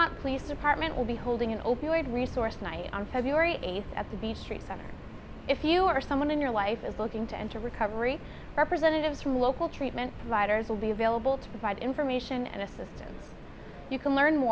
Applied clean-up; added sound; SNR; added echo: none; Subway, metro, underground; 11 dB; none.